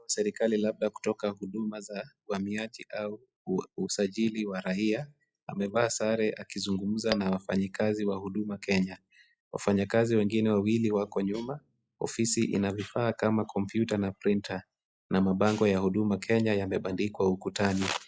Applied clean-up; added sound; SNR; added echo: classical method log-MMSE.